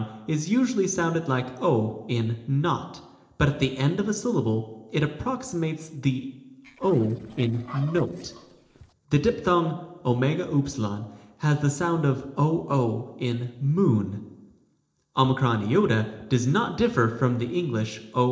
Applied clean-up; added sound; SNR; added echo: neural separator model SepFormer DNS4.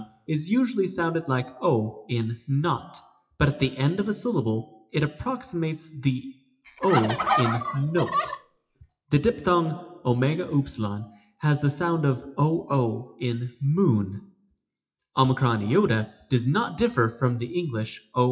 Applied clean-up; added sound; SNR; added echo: classical method WPE with log-MMSE.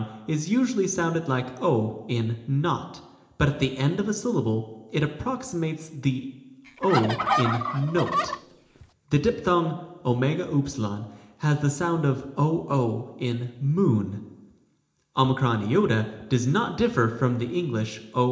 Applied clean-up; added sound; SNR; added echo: none; Fowl; 3 dB; reverberation time 0.8 s.